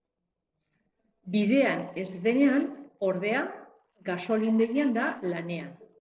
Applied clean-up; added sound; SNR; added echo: neural separator model SepFormer DNS4.